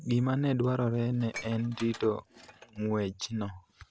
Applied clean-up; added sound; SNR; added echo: none; Dishes, pots, and pans; 19 dB; none.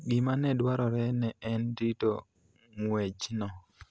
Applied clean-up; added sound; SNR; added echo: none; none; none; none.